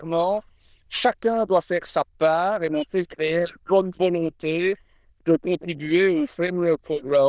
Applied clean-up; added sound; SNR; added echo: neural diffusion model UNIVERSE++.